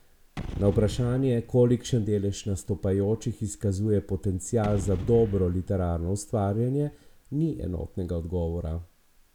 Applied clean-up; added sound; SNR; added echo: none; Gunshot, gunfire / Boom; 14 dB; none.